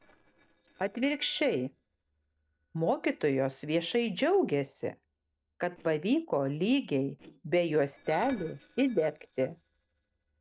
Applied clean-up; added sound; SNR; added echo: neural separator model SepFormer DNS4.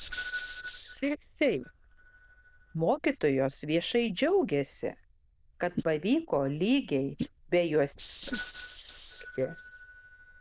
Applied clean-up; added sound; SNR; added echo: neural diffusion model UNIVERSE++.